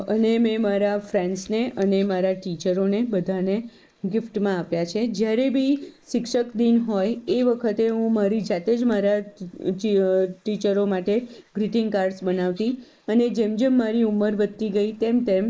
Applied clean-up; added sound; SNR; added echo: neural mask model Resemble Enhance denoiser.